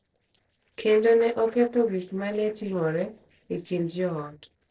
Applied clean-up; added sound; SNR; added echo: neural separator model SepFormer DNS4.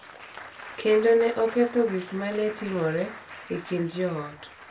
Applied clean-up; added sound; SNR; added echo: none; Applause; 16 dB; reverberation time 0.2 s.